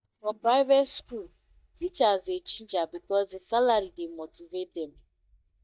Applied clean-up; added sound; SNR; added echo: neural mask model DeepFilterNet 3.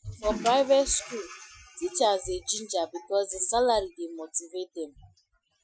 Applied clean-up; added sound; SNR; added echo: classical method Wiener filter.